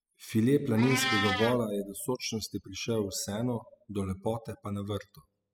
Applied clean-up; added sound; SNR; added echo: classical method spectral subtraction.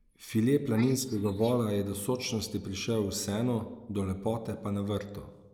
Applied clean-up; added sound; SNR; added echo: neural mask model Resemble Enhance denoiser.